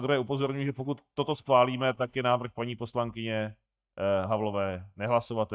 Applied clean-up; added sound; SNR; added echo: neural mask model DeepFilterNet 3.